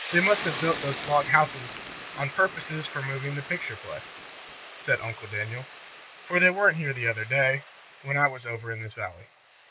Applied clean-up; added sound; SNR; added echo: none; Boiling / Hiss; 12 dB; none.